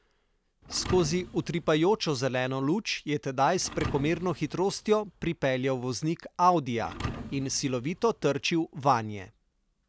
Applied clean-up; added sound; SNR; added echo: none; Thump, thud; 14 dB; none.